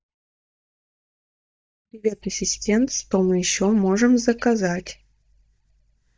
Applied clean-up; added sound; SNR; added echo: neural mask model DeepFilterNet 3.